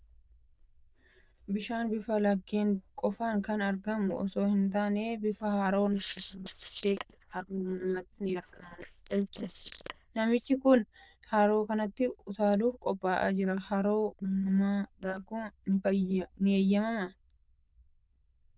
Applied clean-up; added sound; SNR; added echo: neural diffusion model UNIVERSE++.